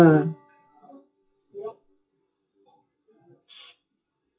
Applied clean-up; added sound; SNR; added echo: classical method WPE with log-MMSE.